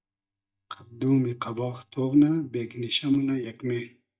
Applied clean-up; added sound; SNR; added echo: neural mask model DeepFilterNet 3.